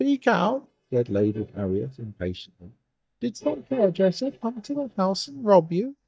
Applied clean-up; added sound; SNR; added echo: neural mask model DeepFilterNet 3.